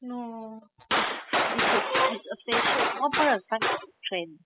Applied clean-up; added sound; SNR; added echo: classical method spectral subtraction.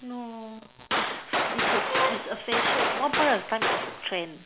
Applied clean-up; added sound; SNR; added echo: none; Bowed string instrument + Gunshot, gunfire; -4 dB; none.